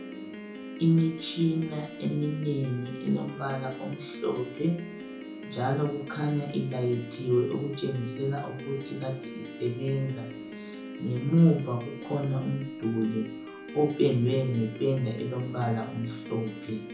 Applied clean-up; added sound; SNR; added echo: none; Piano; 11 dB; reverberation time 0.5 s.